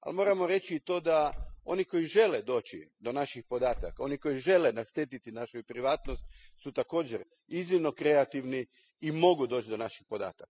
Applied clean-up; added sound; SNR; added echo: classical method spectral subtraction.